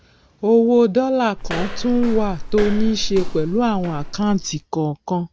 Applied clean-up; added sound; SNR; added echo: none; Walk, footsteps; 5 dB; none.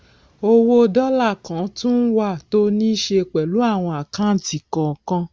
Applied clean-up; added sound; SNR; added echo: none; none; none; none.